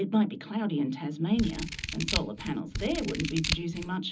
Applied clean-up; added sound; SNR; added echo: none; Scissors; 5 dB; reverberation time 0.4 s.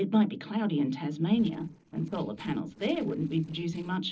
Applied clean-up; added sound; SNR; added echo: neural separator model SepFormer DNS4.